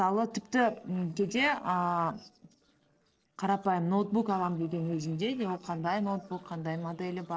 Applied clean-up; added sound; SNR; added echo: neural separator model SepFormer DNS4.